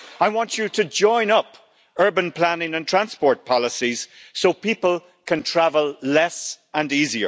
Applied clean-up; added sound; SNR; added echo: none; none; none; none.